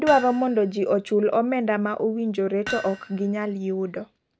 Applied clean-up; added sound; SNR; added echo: none; Hammer; 15 dB; none.